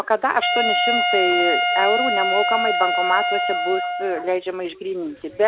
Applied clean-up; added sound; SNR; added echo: none; Wind instrument, woodwind instrument; -1 dB; none.